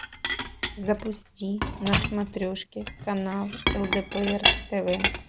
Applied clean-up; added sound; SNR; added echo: none; Chink, clink; 0 dB; none.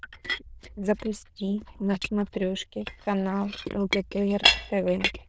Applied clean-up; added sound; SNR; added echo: neural diffusion model UNIVERSE++.